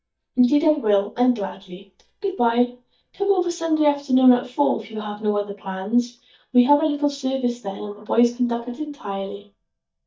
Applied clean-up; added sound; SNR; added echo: neural mask model DeepFilterNet 3.